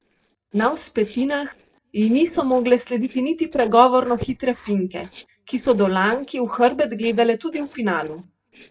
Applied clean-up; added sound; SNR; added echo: neural separator model SepFormer DNS4.